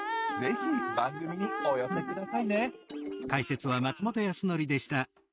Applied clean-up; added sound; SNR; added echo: neural mask model RNNoise.